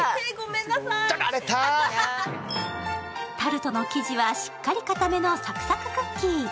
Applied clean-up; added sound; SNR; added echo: none; none; none; none.